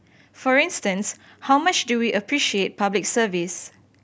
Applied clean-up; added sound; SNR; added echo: none; none; none; none.